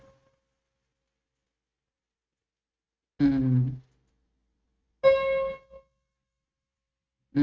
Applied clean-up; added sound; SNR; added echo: neural mask model RNNoise.